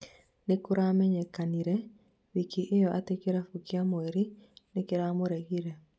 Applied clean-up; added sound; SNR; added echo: none; none; none; none.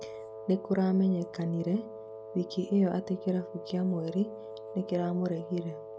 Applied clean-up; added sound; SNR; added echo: none; Wind instrument, woodwind instrument; 12 dB; none.